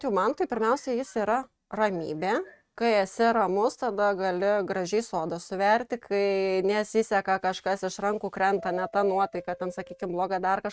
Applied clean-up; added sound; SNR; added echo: neural mask model RNNoise.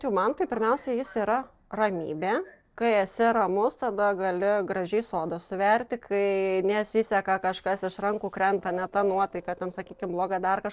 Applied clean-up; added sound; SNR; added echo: neural separator model SepFormer DNS4.